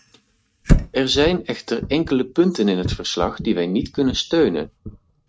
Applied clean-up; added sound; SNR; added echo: neural mask model RNNoise.